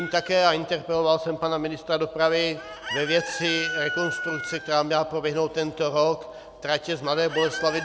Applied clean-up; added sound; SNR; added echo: none; Chicken, rooster; 11 dB; none.